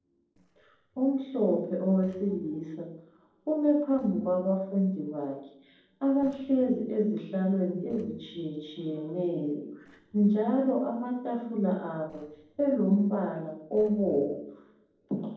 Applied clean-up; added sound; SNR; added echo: neural separator model SepFormer DNS4.